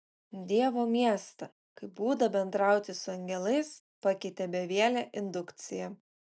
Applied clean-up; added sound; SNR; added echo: none; none; none; none.